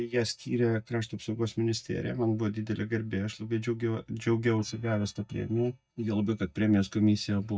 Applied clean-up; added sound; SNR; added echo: neural mask model DeepFilterNet 3.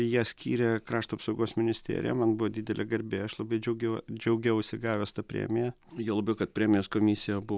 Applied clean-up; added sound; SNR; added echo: none; none; none; none.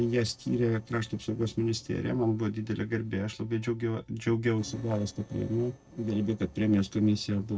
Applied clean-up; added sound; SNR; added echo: neural separator model SepFormer DNS4.